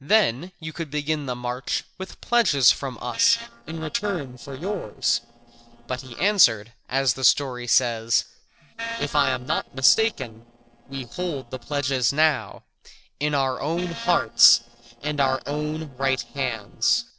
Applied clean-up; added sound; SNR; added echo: neural separator model SepFormer DNS4.